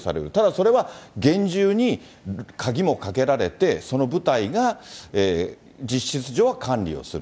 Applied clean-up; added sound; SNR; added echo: none; none; none; none.